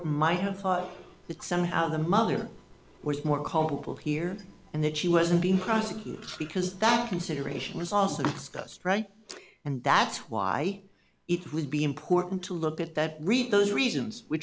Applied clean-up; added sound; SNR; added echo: none; none; none; none.